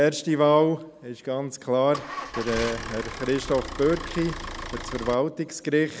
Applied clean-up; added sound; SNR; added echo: none; Idling / Engine starting / Motor vehicle (road); 9 dB; none.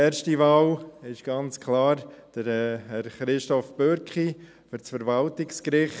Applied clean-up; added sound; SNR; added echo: none; none; none; none.